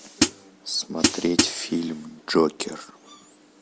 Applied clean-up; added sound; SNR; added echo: none; Hi-hat; -5 dB; none.